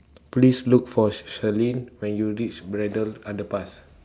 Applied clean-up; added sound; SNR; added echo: none; none; none; none.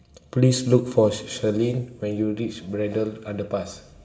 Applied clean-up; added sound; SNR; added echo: none; none; none; reverberation time 2.7 s.